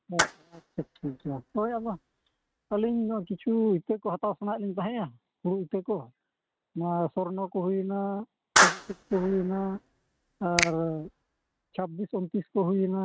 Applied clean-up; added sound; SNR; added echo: neural mask model RNNoise.